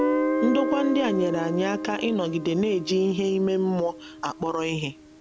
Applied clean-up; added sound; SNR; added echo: none; Guitar; 4 dB; none.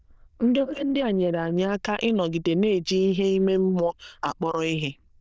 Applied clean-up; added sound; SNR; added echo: neural diffusion model UNIVERSE++.